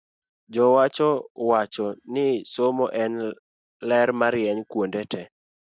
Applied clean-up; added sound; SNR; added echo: neural mask model DeepFilterNet 3.